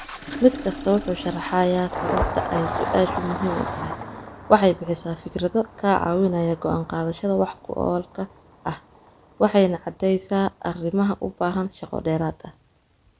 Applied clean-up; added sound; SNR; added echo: none; Engine starting; 10 dB; none.